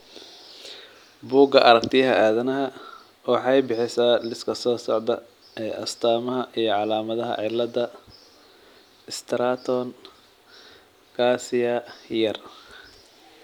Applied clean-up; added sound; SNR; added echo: none; none; none; none.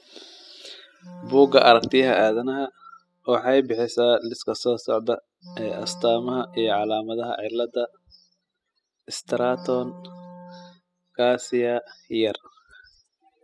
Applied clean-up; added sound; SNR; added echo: classical method spectral subtraction.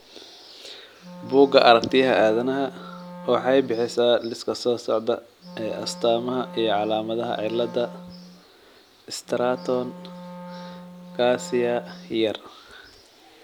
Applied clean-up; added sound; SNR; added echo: none; Wind instrument, woodwind instrument; 16 dB; none.